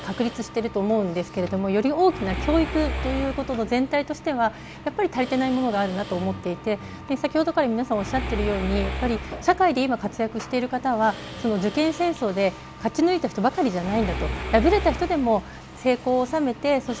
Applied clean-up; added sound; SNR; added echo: none; Mechanisms; 10 dB; none.